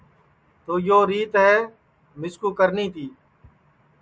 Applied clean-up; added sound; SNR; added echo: none; none; none; none.